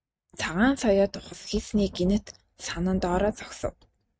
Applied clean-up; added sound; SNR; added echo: neural mask model RNNoise.